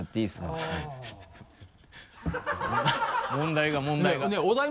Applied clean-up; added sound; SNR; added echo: none; none; none; none.